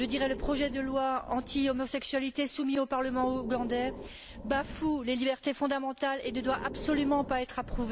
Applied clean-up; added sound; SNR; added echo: none; Breathing; 13 dB; none.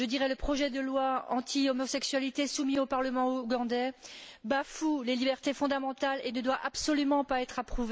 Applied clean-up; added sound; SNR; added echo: none; none; none; none.